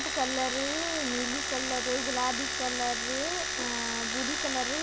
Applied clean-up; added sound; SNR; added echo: none; Domestic sounds, home sounds; -2 dB; none.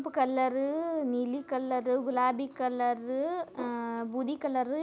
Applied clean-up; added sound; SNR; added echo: none; none; none; none.